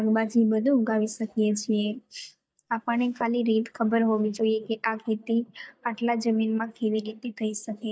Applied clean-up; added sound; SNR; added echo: neural mask model DeepFilterNet 3.